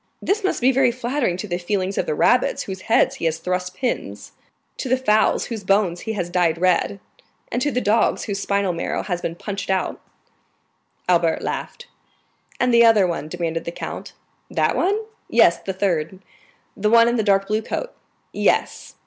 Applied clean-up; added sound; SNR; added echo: none; none; none; none.